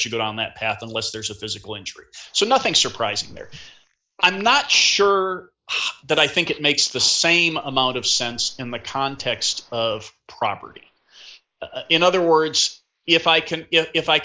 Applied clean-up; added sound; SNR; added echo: neural mask model Resemble Enhance denoiser.